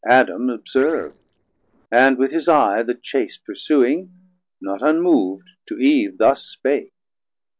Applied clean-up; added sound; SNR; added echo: neural separator model SepFormer DNS4.